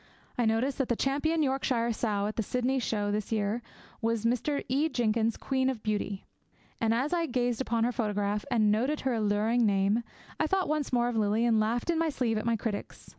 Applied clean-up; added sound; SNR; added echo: none; none; none; none.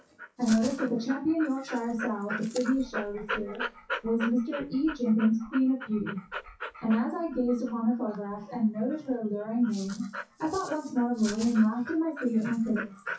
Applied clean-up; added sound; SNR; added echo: classical method WPE with log-MMSE.